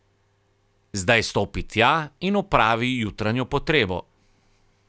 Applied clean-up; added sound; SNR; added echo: none; none; none; none.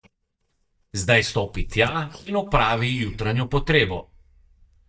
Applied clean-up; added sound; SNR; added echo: neural mask model DeepFilterNet 3.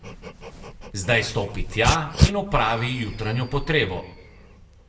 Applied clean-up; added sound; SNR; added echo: none; Dog; 3 dB; reverberation time 0.5 s.